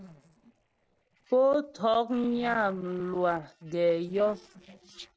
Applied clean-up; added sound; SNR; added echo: neural separator model SepFormer DNS4.